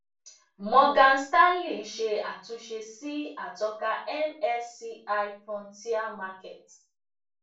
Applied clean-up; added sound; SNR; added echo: none; none; none; reverberation time 0.3 s.